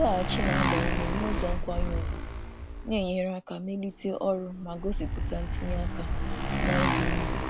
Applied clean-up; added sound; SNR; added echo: none; Motorcycle; -3 dB; none.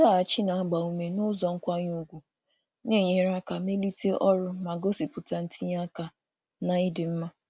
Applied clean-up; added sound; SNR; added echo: none; none; none; none.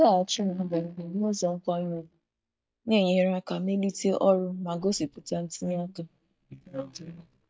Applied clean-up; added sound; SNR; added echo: neural mask model DeepFilterNet 3.